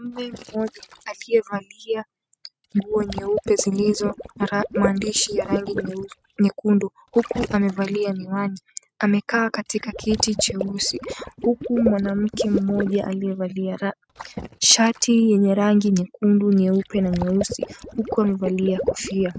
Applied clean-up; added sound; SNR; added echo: neural mask model RNNoise.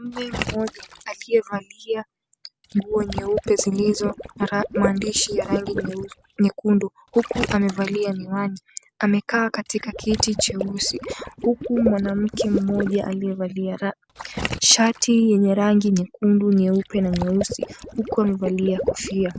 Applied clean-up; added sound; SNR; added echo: none; Water / Liquid; 9 dB; none.